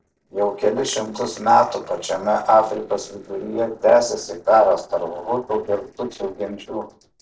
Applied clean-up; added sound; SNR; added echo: neural separator model SepFormer DNS4.